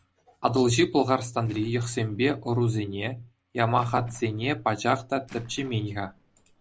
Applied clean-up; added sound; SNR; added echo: neural separator model SepFormer DNS4.